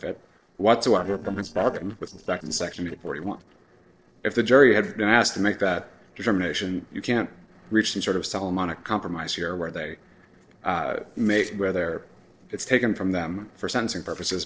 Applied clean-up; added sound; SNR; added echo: neural separator model SepFormer DNS4.